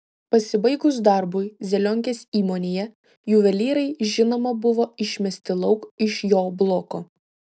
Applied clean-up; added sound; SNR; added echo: none; none; none; none.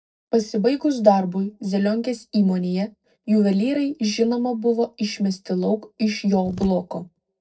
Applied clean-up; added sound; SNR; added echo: neural separator model SepFormer DNS4.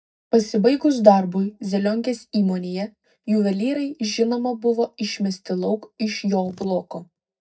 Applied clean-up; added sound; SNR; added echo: neural mask model DeepFilterNet 3.